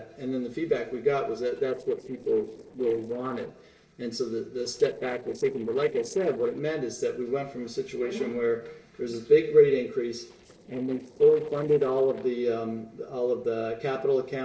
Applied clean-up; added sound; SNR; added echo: neural separator model SepFormer DNS4.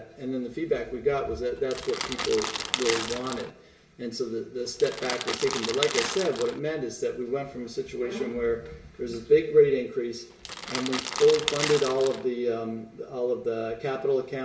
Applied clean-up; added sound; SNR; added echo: none; Crackle; 5 dB; reverberation time 0.2 s.